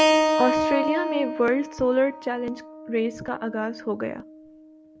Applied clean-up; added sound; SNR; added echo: none; Keyboard (musical); 1 dB; none.